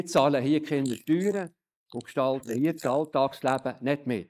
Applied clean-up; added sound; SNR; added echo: neural mask model Resemble Enhance denoiser.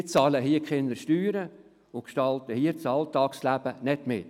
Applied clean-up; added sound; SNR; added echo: none; none; none; none.